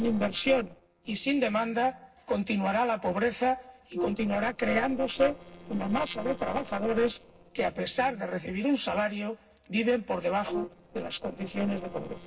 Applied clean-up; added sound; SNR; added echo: neural separator model SepFormer DNS4.